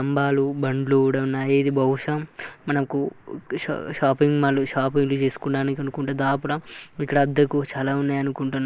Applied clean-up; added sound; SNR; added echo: neural mask model Resemble Enhance denoiser.